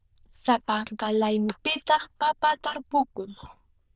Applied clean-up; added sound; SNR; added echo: neural diffusion model UNIVERSE++.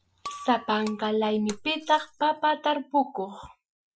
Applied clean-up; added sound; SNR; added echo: classical method Wiener filter.